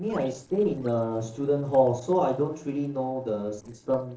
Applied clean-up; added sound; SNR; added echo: neural separator model SepFormer DNS4.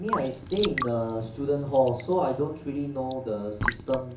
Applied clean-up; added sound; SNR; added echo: none; Raindrop / Drip / Trickle, dribble; 4 dB; reverberation time 0.7 s.